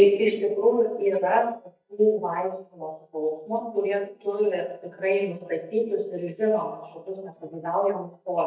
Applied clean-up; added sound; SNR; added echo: neural mask model DeepFilterNet 3.